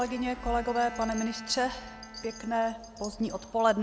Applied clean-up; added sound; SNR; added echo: none; Wind chime + Bowed string instrument; 15 dB; none.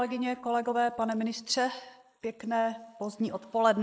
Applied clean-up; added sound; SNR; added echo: neural mask model Resemble Enhance denoiser.